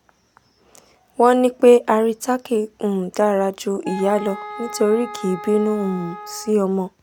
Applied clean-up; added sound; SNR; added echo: none; Wind instrument, woodwind instrument; 14 dB; none.